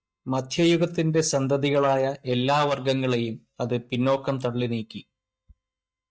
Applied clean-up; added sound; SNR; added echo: neural mask model DeepFilterNet 3.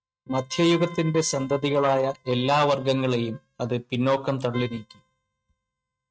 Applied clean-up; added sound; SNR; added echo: neural mask model RNNoise.